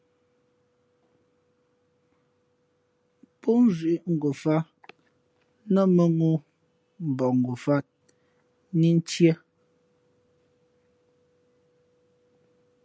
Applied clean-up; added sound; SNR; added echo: none; none; none; none.